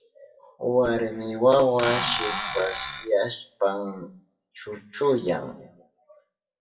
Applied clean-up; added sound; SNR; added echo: classical method WPE with log-MMSE.